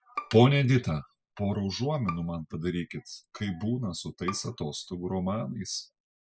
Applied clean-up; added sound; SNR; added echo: classical method spectral subtraction.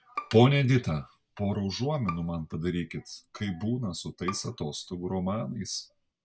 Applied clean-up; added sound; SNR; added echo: none; Bowed string instrument; 17 dB; none.